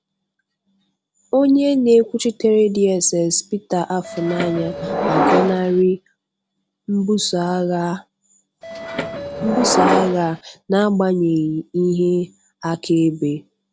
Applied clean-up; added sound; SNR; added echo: none; Subway, metro, underground; 1 dB; none.